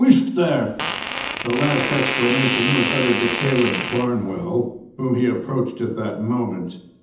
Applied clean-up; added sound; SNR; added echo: none; Fart; 4 dB; reverberation time 0.8 s.